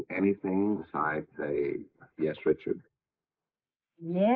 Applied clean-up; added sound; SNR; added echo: neural mask model Resemble Enhance denoiser.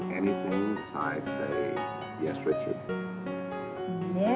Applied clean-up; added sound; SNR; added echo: none; Piano; 2 dB; none.